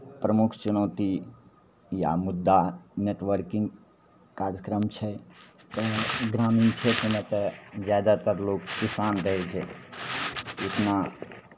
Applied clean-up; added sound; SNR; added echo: none; none; none; none.